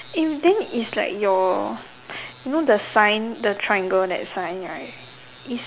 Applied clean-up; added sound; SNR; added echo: none; none; none; none.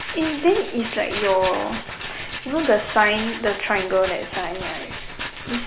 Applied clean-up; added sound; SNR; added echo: none; Rattle; 9 dB; reverberation time 1.9 s.